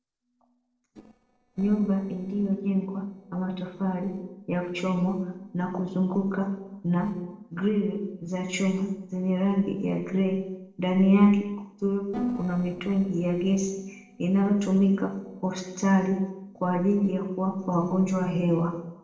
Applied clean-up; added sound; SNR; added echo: neural separator model SepFormer DNS4.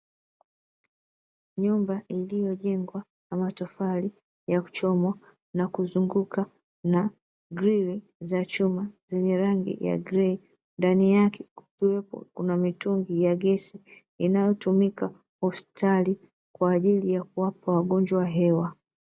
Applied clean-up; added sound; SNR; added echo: none; none; none; none.